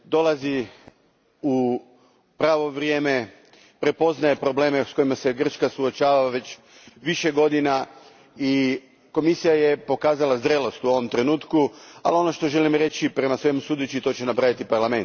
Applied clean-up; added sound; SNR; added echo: none; none; none; none.